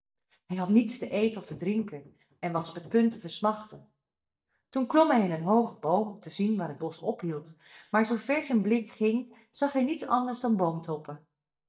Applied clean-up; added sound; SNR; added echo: neural mask model DeepFilterNet 3.